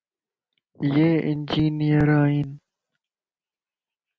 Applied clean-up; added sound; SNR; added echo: none; none; none; none.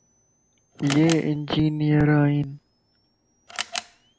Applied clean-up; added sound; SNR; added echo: none; Camera; 15 dB; none.